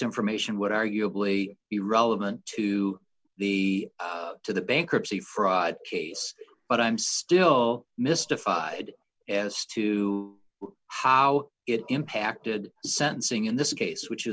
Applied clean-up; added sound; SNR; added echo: none; none; none; none.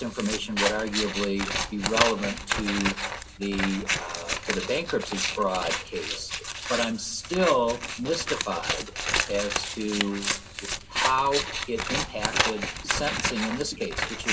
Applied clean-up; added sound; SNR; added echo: none; Scissors; 1 dB; reverberation time 1.6 s.